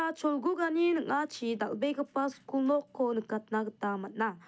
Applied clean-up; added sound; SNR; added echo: none; none; none; none.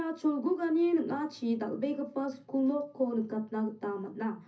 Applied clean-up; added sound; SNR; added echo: none; none; none; reverberation time 0.4 s.